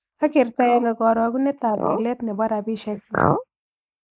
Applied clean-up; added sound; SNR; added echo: neural mask model Resemble Enhance denoiser.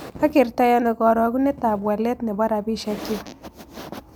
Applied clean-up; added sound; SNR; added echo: none; none; none; none.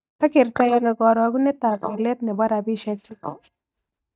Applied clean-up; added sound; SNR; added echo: neural mask model DeepFilterNet 3.